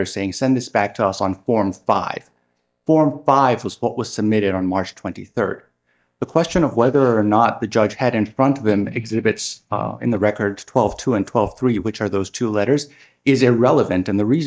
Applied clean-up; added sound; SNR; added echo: neural mask model DeepFilterNet 3.